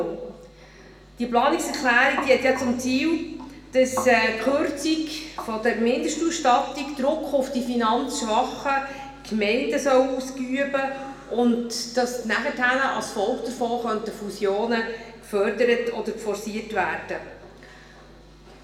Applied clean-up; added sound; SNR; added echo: none; none; none; reverberation time 1.0 s.